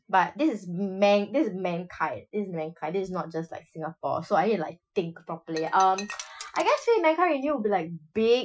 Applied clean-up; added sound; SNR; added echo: classical method Wiener filter.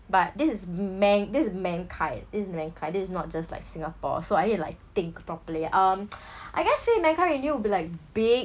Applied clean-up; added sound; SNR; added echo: none; none; none; none.